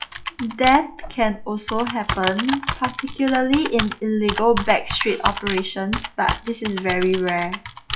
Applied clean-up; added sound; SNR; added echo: classical method log-MMSE.